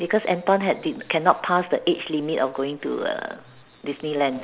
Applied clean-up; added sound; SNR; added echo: none; none; none; none.